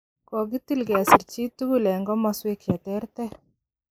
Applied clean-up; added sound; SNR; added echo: neural mask model Resemble Enhance denoiser.